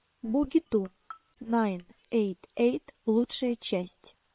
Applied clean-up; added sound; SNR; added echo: neural separator model SepFormer WHAM!.